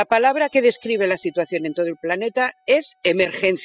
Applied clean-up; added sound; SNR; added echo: classical method spectral subtraction.